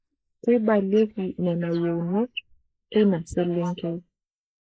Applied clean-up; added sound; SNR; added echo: neural mask model Resemble Enhance denoiser.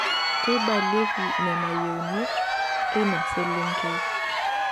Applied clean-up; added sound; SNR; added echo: none; Crowd; -4 dB; none.